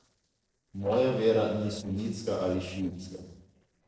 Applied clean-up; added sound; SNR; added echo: neural separator model SepFormer DNS4.